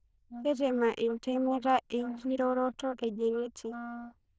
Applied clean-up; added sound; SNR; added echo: neural diffusion model UNIVERSE++.